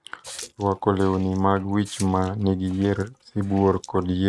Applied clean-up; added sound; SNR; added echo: neural mask model RNNoise.